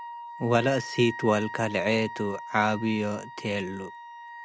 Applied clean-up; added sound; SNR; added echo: none; Wind instrument, woodwind instrument; 12 dB; none.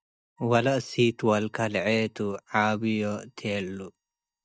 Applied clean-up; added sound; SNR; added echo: neural mask model DeepFilterNet 3.